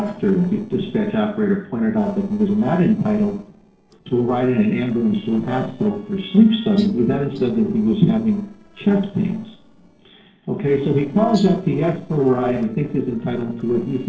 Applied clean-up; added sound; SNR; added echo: neural separator model SepFormer DNS4.